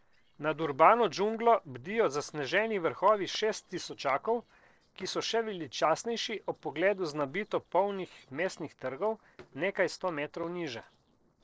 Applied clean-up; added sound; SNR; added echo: neural separator model SepFormer DNS4.